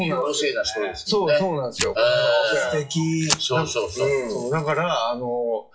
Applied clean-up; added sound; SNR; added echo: classical method WPE with log-MMSE.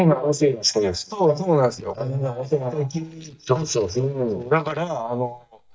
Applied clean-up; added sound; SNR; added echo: neural mask model DeepFilterNet 3.